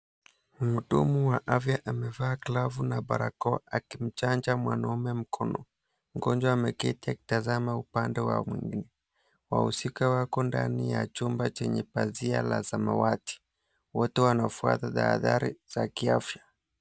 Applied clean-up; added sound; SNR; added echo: none; none; none; none.